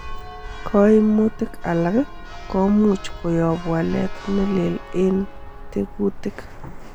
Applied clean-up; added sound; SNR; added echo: none; Church bell; 11 dB; none.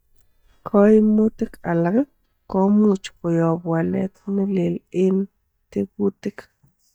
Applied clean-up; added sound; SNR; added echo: neural mask model DeepFilterNet 3.